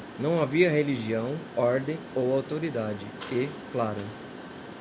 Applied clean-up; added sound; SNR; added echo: none; Mechanisms; 13 dB; none.